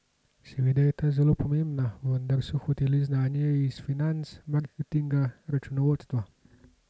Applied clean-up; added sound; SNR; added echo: none; none; none; none.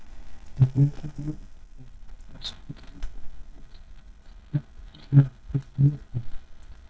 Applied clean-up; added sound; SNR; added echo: neural mask model DeepFilterNet 3.